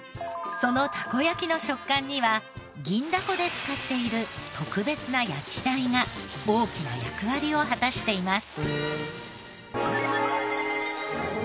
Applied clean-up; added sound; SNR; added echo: none; none; none; none.